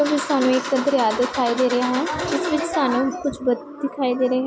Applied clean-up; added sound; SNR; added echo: none; Cowbell; 15 dB; none.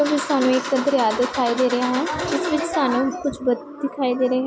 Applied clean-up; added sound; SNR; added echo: none; none; none; none.